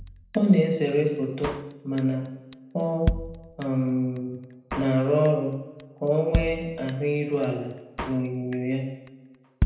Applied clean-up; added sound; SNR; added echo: none; Drum kit; 8 dB; reverberation time 0.9 s.